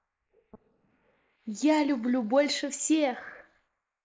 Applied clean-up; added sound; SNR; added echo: neural mask model Resemble Enhance denoiser.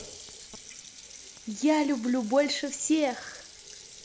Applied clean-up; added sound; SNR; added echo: none; Water tap, faucet; 17 dB; none.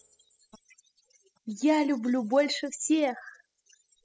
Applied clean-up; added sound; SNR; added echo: classical method spectral subtraction.